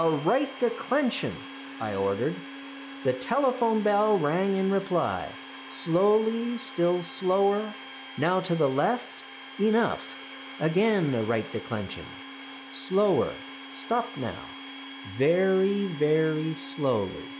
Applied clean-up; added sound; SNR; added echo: none; Domestic sounds, home sounds; 15 dB; none.